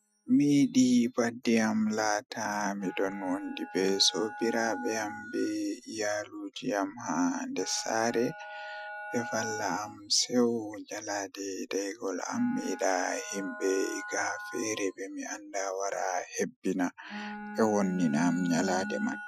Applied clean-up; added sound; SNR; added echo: classical method Wiener filter.